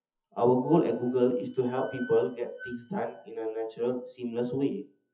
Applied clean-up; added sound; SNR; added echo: classical method WPE with log-MMSE.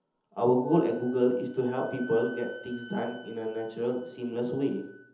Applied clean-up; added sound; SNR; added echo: none; Wind instrument, woodwind instrument; 20 dB; reverberation time 0.8 s.